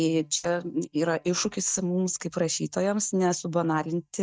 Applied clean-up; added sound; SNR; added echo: neural mask model DeepFilterNet 3.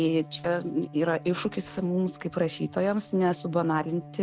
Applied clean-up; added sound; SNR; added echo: none; Bowed string instrument; 19 dB; none.